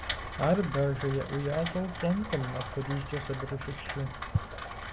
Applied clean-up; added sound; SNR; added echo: none; Rain; 7 dB; none.